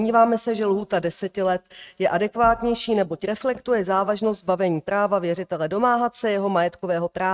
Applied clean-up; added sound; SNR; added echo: neural mask model RNNoise.